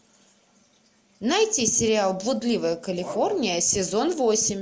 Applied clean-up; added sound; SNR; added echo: none; none; none; none.